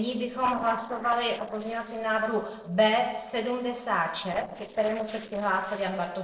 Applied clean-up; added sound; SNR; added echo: neural separator model SepFormer DNS4.